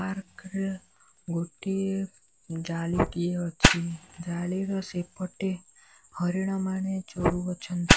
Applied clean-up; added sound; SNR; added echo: none; Fire; 0 dB; none.